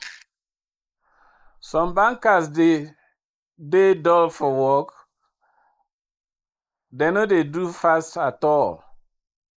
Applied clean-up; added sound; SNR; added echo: neural mask model Resemble Enhance denoiser.